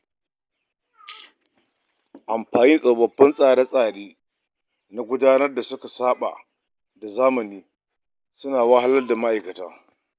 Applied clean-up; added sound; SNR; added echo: none; none; none; none.